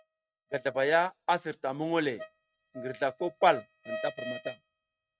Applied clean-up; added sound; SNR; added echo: neural mask model RNNoise.